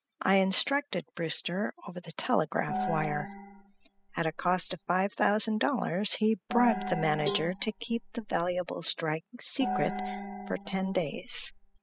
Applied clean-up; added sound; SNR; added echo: classical method spectral subtraction.